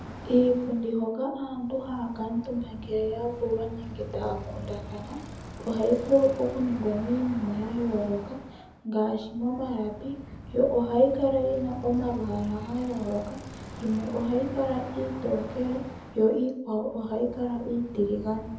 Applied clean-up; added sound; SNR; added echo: none; Bicycle; 13 dB; reverberation time 0.7 s.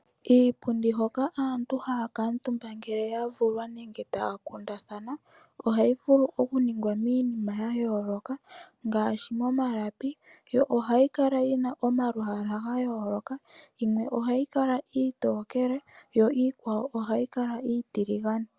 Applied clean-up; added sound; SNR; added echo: none; none; none; none.